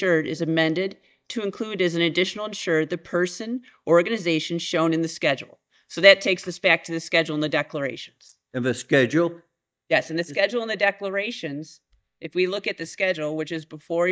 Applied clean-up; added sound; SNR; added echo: neural mask model DeepFilterNet 3.